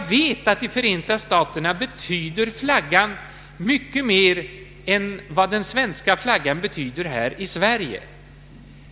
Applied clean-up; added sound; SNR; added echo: none; none; none; none.